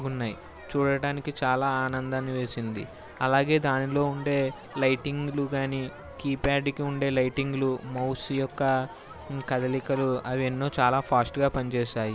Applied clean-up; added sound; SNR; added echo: none; Crowd; 17 dB; none.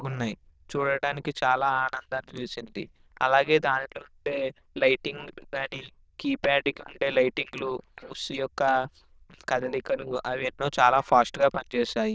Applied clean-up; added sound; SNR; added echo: neural diffusion model UNIVERSE++.